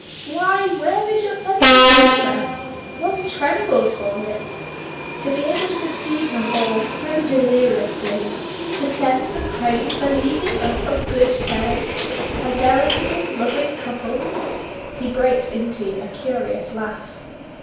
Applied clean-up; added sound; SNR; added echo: none; Subway, metro, underground; 1 dB; reverberation time 0.5 s.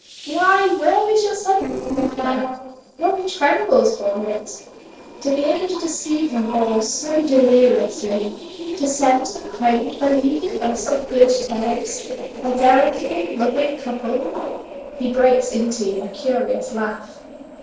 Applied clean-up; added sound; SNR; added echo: neural separator model SepFormer DNS4.